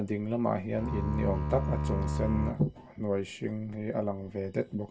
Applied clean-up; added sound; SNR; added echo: none; Bowed string instrument; 0 dB; reverberation time 0.2 s.